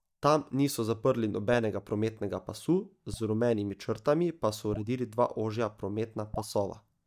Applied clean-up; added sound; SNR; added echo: neural mask model DeepFilterNet 3.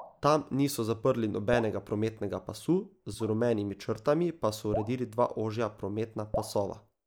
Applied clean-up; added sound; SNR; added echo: neural mask model Resemble Enhance denoiser.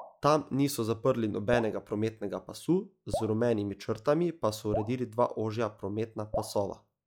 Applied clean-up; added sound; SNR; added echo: classical method log-MMSE.